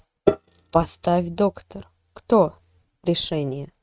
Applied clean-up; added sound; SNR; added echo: neural mask model RNNoise.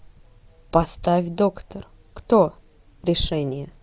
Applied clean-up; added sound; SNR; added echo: none; none; none; none.